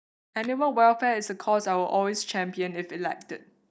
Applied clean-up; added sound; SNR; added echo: neural mask model DeepFilterNet 3.